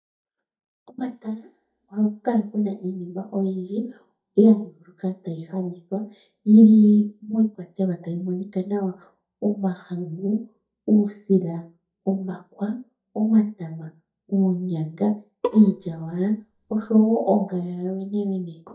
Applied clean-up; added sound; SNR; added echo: neural mask model DeepFilterNet 3.